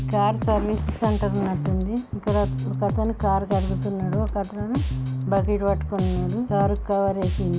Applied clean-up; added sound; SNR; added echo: none; Bass guitar; 1 dB; none.